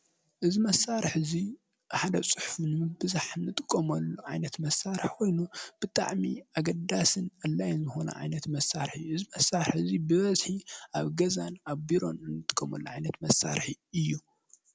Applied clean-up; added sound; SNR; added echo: none; none; none; none.